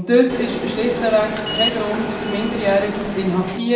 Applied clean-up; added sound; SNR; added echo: none; Subway, metro, underground; 7 dB; reverberation time 1.8 s.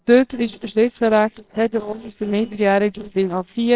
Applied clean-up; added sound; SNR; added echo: neural separator model SepFormer WHAMR!.